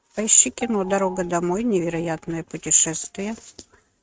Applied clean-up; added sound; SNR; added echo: neural mask model RNNoise.